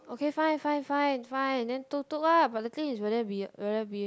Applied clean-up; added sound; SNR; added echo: none; none; none; none.